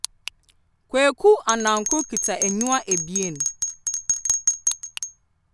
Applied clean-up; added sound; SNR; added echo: none; Bell; -1 dB; none.